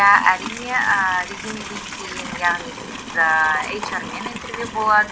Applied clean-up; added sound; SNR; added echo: none; Livestock, farm animals, working animals; 10 dB; none.